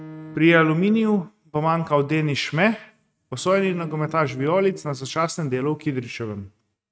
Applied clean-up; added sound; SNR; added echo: neural mask model RNNoise.